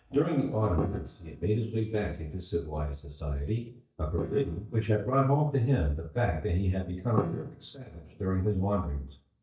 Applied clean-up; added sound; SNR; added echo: neural mask model DeepFilterNet 3.